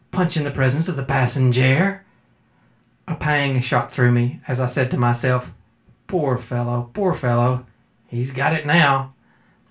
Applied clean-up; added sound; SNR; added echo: none; none; none; reverberation time 0.3 s.